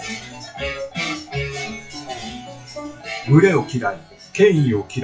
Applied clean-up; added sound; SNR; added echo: classical method WPE with log-MMSE.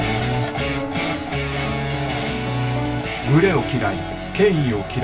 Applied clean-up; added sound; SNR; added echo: none; Piano; 9 dB; reverberation time 0.2 s.